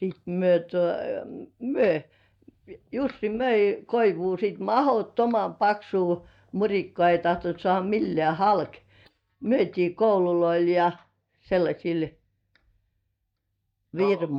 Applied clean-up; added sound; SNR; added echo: neural mask model DeepFilterNet 3.